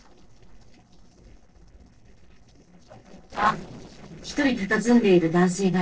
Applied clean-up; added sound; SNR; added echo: neural separator model SepFormer DNS4.